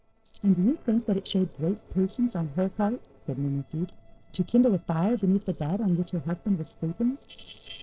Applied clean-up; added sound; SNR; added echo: neural separator model SepFormer DNS4.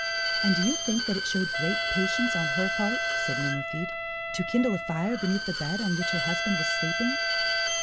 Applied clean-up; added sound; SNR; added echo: none; Wind instrument, woodwind instrument + Bowed string instrument; -1 dB; none.